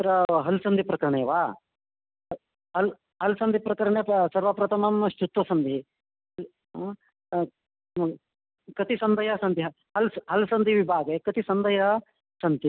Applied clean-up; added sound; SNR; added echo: none; none; none; none.